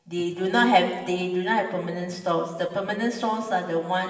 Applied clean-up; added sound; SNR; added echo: none; none; none; reverberation time 1.2 s.